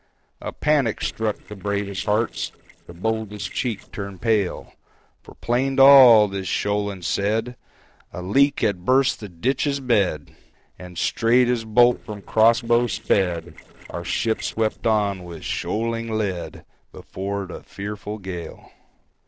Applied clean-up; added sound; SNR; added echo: neural separator model SepFormer DNS4.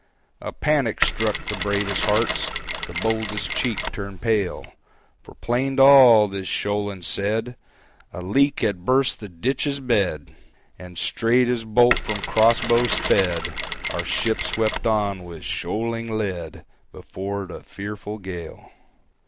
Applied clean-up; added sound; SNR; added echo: none; Mechanisms; 3 dB; none.